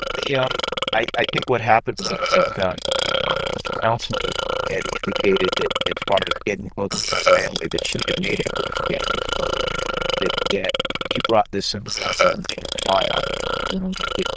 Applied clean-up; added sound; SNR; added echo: neural diffusion model UNIVERSE++.